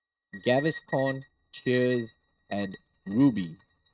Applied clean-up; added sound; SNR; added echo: neural mask model RNNoise.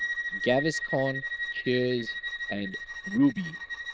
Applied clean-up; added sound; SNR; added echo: neural diffusion model UNIVERSE++.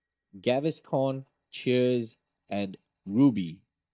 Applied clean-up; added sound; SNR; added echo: neural mask model DeepFilterNet 3.